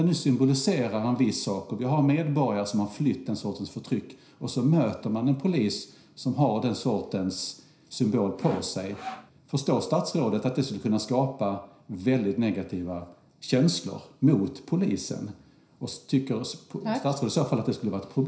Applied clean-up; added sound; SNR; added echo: none; Sawing; 13 dB; reverberation time 0.5 s.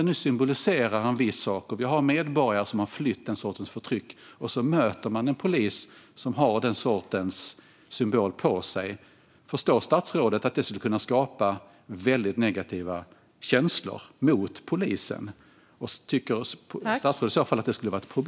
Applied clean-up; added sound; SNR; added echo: none; none; none; none.